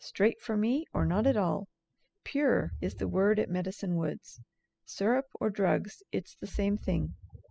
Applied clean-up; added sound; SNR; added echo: classical method spectral subtraction.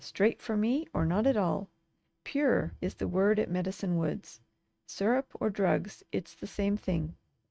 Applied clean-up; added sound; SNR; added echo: neural mask model RNNoise.